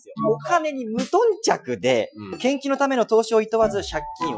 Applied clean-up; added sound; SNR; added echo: classical method Wiener filter.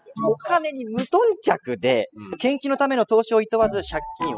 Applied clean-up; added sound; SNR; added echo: classical method spectral subtraction.